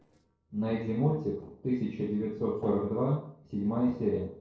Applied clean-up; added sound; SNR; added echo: neural separator model SepFormer DNS4.